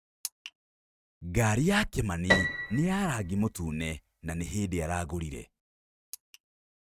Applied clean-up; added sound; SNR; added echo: neural mask model RNNoise.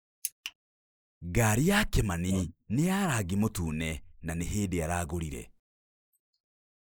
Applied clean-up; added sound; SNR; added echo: neural mask model Resemble Enhance denoiser.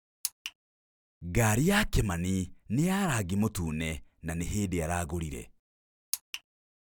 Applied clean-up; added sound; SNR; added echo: none; none; none; none.